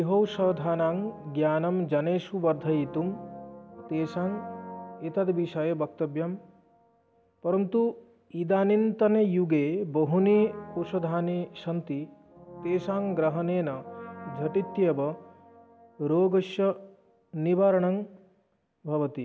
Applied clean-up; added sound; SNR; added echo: none; Brass instrument; 18 dB; none.